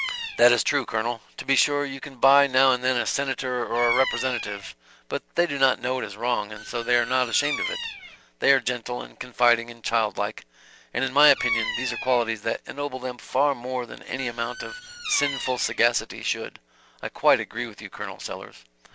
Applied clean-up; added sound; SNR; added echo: none; Bird vocalization, bird call, bird song; 11 dB; none.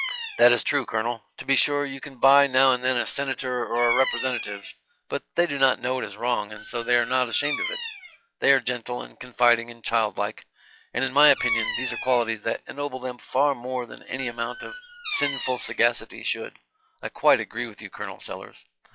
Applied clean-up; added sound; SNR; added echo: classical method log-MMSE.